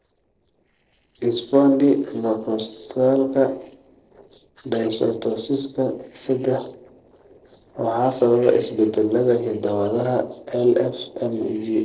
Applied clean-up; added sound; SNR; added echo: neural separator model SepFormer DNS4.